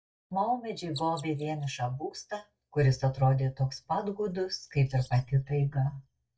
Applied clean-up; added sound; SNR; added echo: neural mask model DeepFilterNet 3.